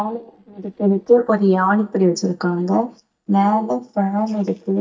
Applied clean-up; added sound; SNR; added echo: neural mask model DeepFilterNet 3.